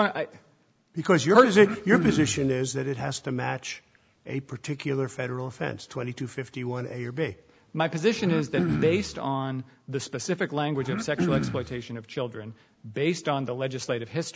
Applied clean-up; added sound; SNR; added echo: none; Cough; 4 dB; none.